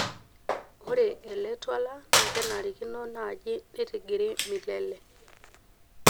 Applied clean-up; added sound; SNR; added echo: none; Gunshot, gunfire; 0 dB; none.